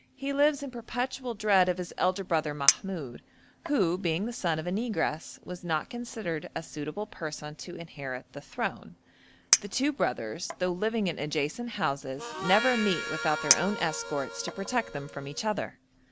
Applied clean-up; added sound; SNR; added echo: none; Harmonica + Chink, clink; 4 dB; none.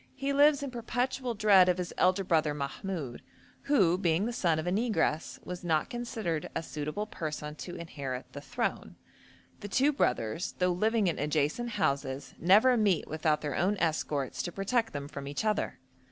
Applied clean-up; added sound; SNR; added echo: none; none; none; none.